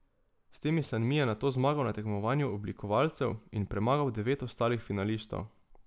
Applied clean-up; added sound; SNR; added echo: none; none; none; none.